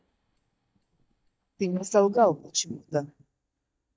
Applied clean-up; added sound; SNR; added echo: neural mask model DeepFilterNet 3.